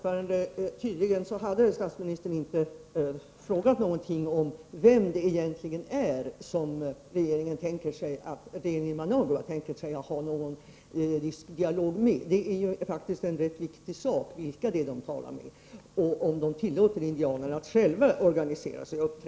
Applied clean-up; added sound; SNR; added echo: none; none; none; none.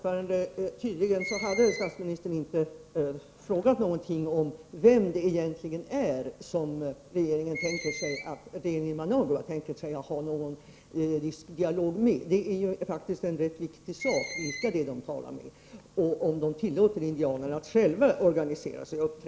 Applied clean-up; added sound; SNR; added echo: none; Screech; 13 dB; none.